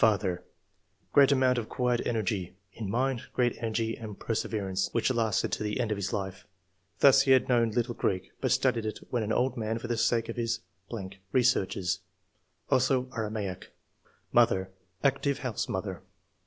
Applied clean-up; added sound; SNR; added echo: none; none; none; none.